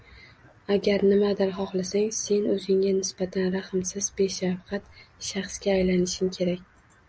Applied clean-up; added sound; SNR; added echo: none; none; none; none.